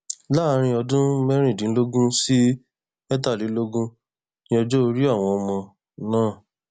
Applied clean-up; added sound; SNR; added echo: none; none; none; none.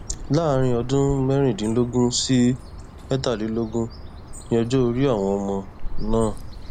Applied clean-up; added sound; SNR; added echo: none; Bird; 9 dB; none.